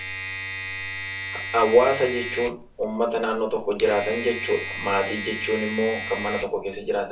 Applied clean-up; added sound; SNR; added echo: none; Domestic sounds, home sounds; 8 dB; reverberation time 0.3 s.